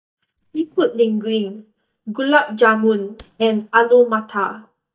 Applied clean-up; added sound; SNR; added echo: neural mask model DeepFilterNet 3.